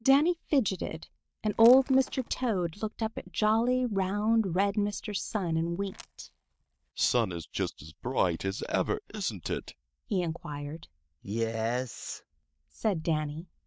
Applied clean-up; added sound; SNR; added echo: neural mask model DeepFilterNet 3.